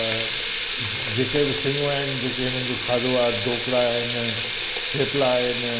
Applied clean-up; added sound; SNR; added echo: none; Sink (filling or washing) / Water tap, faucet; -3 dB; none.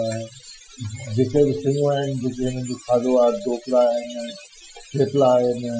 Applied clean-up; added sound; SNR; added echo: classical method Wiener filter.